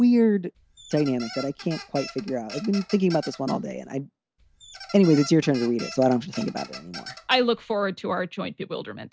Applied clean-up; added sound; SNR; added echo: none; Squeak; 16 dB; none.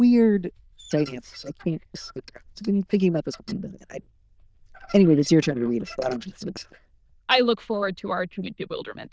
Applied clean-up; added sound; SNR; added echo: neural diffusion model UNIVERSE++.